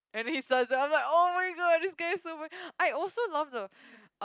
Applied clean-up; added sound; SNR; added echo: neural mask model Resemble Enhance denoiser.